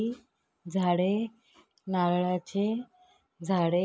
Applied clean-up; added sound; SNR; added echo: none; none; none; none.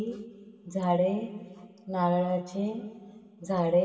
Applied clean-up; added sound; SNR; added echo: none; none; none; reverberation time 1.8 s.